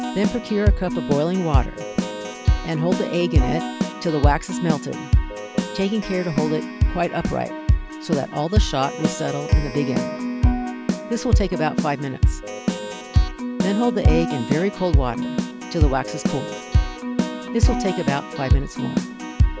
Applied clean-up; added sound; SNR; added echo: none; Keyboard (musical); -3 dB; none.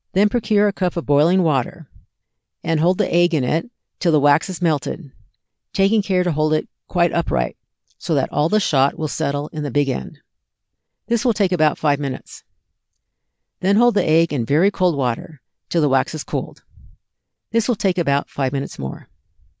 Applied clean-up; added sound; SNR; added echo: none; none; none; none.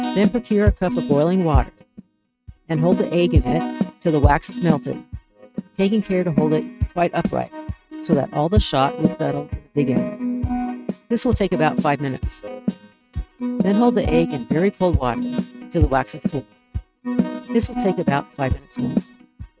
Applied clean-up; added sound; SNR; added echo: neural mask model RNNoise.